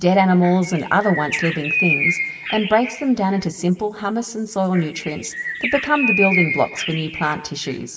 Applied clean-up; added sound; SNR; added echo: none; Bird; 5 dB; reverberation time 2.1 s.